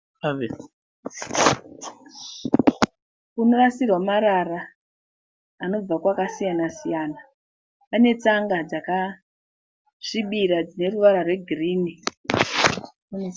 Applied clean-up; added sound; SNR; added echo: none; none; none; none.